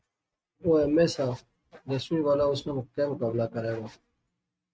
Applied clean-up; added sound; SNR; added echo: neural mask model RNNoise.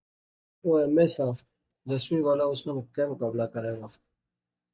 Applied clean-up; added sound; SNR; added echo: neural mask model DeepFilterNet 3.